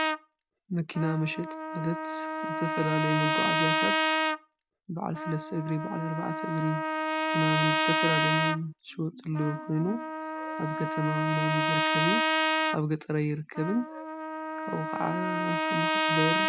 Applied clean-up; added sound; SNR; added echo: none; Trumpet; -2 dB; none.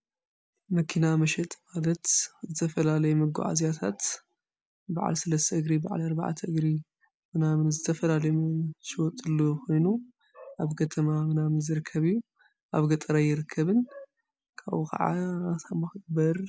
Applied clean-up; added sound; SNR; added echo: none; none; none; none.